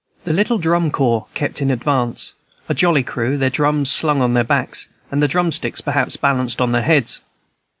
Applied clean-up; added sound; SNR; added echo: none; none; none; none.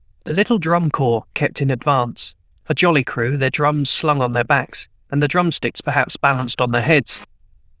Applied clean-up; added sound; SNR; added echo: neural diffusion model UNIVERSE++.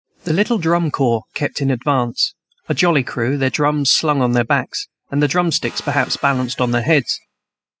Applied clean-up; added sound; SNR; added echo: classical method spectral subtraction.